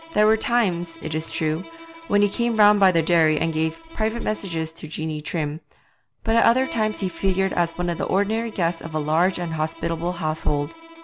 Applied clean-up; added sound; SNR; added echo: none; Bowed string instrument; 20 dB; none.